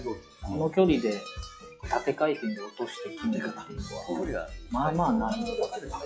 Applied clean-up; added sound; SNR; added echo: classical method log-MMSE.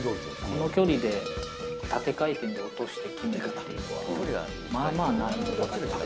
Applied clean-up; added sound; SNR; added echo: none; Bell; 10 dB; none.